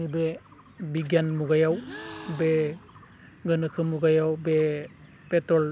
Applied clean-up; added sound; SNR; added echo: none; Gasp; 19 dB; none.